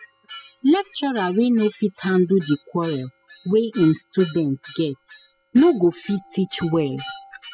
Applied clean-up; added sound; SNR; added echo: classical method spectral subtraction.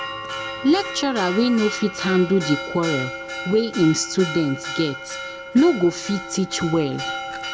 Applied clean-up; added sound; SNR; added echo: none; Church bell; 9 dB; none.